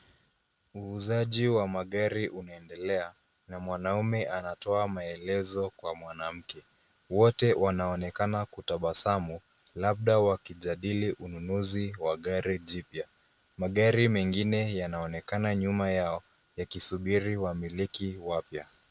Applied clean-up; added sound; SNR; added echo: none; none; none; none.